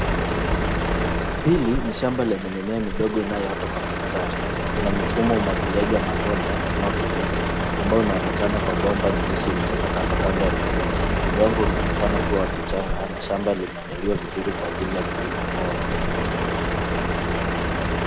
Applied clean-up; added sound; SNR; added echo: none; Truck; -3 dB; none.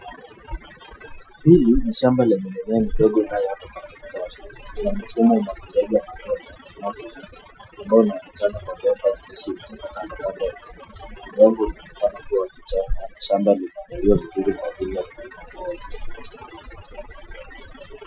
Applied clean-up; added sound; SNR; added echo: classical method Wiener filter.